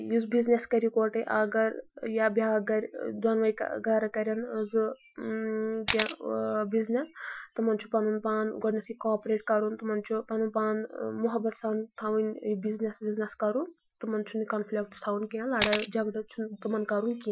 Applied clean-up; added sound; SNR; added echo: classical method Wiener filter.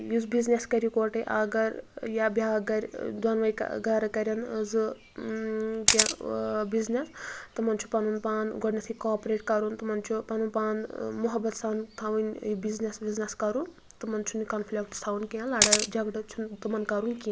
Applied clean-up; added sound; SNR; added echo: none; Camera; -1 dB; none.